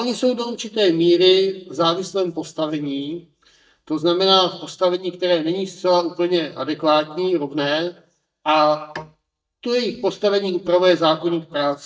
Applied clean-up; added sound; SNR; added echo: neural mask model DeepFilterNet 3.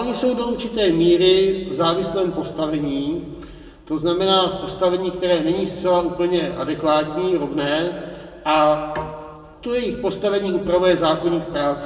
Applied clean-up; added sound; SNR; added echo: none; Bowed string instrument; 19 dB; reverberation time 1.4 s.